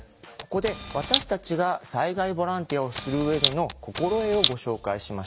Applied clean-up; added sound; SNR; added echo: none; Camera; 1 dB; none.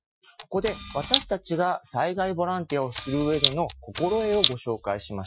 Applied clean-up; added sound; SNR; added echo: classical method Wiener filter.